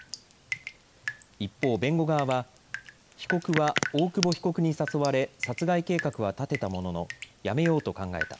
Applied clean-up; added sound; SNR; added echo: none; Drip; 10 dB; none.